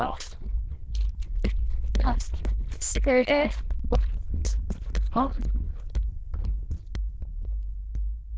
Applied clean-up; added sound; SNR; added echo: neural diffusion model UNIVERSE++.